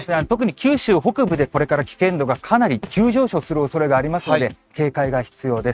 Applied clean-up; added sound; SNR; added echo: neural mask model RNNoise.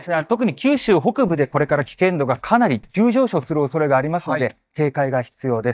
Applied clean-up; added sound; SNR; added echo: neural mask model DeepFilterNet 3.